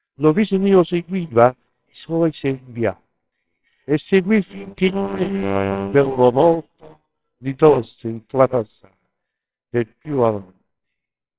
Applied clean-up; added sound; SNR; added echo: neural separator model SepFormer WHAMR!.